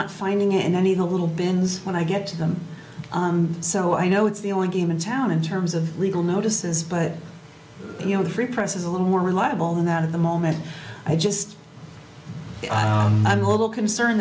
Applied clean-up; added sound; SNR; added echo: none; none; none; none.